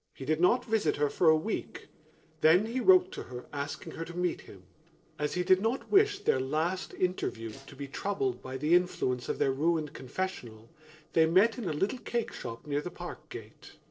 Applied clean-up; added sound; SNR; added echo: neural separator model SepFormer DNS4.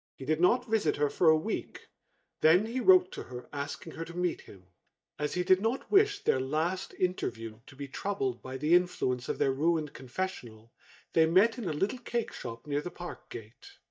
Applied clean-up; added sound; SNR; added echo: neural mask model DeepFilterNet 3.